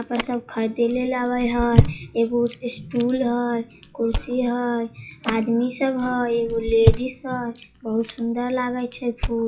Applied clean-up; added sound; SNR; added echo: classical method WPE with log-MMSE.